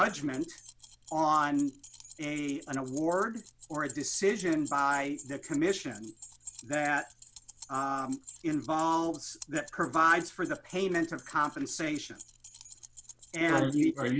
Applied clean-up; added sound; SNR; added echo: none; Keys jangling; 18 dB; none.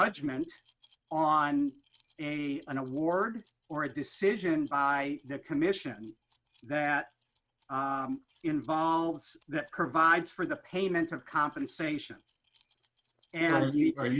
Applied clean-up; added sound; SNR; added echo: neural mask model RNNoise.